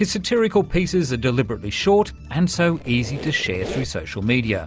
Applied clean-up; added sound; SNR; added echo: none; Squeak; 14 dB; none.